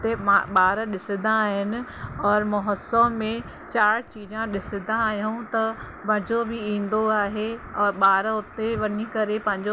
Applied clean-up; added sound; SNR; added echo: none; none; none; none.